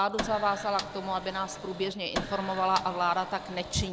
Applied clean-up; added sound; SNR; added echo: none; Printer; 8 dB; none.